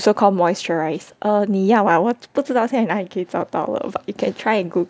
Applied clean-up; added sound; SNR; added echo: none; none; none; none.